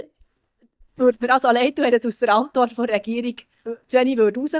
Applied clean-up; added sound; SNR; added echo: neural mask model DeepFilterNet 3.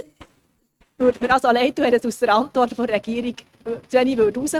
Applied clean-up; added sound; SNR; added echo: neural mask model RNNoise.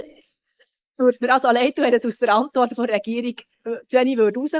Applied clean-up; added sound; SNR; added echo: neural mask model Resemble Enhance denoiser.